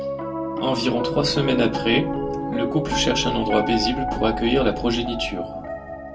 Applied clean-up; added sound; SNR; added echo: none; Piano; 4 dB; reverberation time 0.2 s.